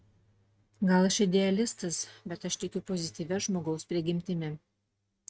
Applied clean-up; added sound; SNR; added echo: neural mask model RNNoise.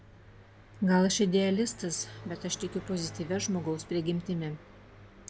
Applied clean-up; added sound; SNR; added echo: none; Car passing by; 17 dB; none.